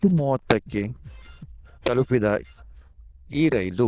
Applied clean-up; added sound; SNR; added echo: neural diffusion model UNIVERSE++.